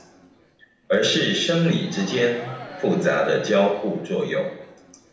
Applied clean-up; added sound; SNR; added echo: none; Crowd; 18 dB; reverberation time 0.7 s.